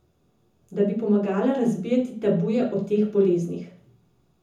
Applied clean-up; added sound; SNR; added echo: none; none; none; reverberation time 0.5 s.